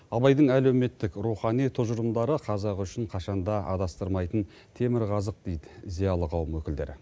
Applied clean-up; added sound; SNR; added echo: none; none; none; none.